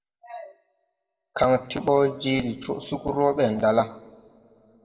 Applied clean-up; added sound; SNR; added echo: none; none; none; reverberation time 1.0 s.